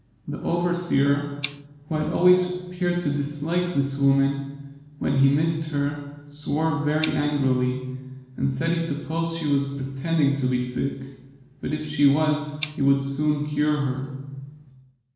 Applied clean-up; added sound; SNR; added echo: none; Tick; 16 dB; reverberation time 1.1 s.